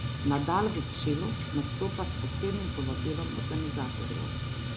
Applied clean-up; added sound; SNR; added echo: none; Fire; -1 dB; none.